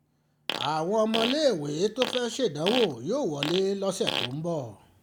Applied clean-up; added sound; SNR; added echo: none; Fart; 6 dB; none.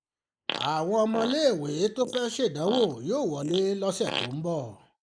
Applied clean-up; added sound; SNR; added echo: neural mask model Resemble Enhance denoiser.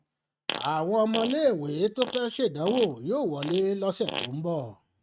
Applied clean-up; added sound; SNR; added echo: neural mask model RNNoise.